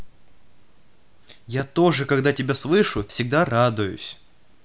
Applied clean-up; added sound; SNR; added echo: none; none; none; none.